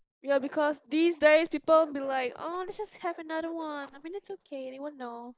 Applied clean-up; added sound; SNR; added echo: neural mask model DeepFilterNet 3.